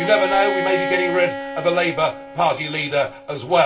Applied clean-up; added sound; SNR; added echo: none; Bowed string instrument; 6 dB; reverberation time 0.2 s.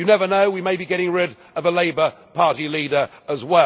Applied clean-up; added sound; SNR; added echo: none; none; none; none.